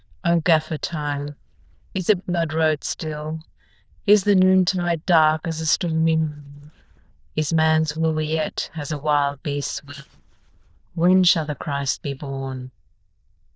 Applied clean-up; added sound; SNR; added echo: neural diffusion model UNIVERSE++.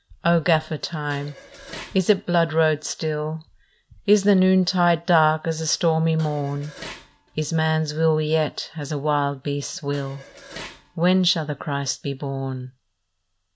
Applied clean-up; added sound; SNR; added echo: none; Dishes, pots, and pans; 19 dB; none.